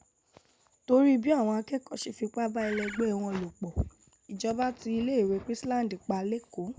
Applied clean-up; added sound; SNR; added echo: none; Bird; 11 dB; none.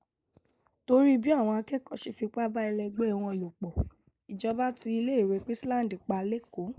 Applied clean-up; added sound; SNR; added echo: neural mask model Resemble Enhance denoiser.